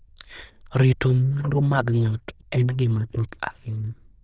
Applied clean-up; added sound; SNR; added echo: neural diffusion model UNIVERSE++.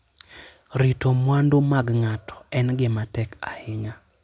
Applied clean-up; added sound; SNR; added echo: none; none; none; none.